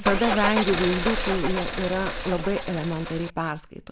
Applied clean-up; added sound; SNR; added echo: none; Car; 1 dB; none.